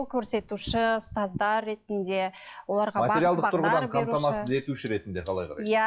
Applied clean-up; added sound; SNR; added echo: classical method log-MMSE.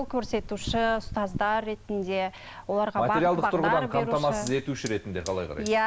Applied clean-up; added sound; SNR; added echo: none; Fire; 15 dB; none.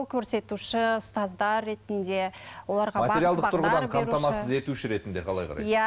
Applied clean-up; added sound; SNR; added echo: none; none; none; none.